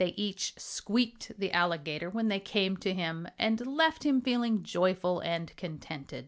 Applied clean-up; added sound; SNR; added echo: none; none; none; none.